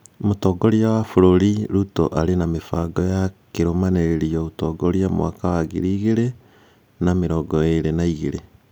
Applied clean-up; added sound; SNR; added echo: none; none; none; none.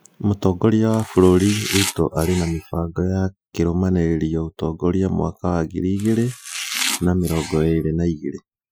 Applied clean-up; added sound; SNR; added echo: classical method Wiener filter.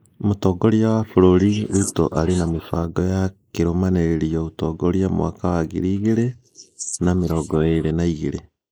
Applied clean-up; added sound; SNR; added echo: neural mask model Resemble Enhance denoiser.